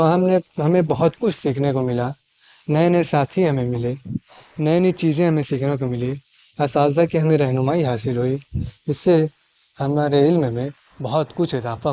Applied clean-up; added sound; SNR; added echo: neural mask model Resemble Enhance denoiser.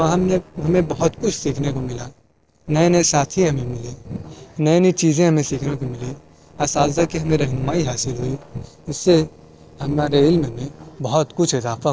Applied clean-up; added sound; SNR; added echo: neural separator model SepFormer DNS4.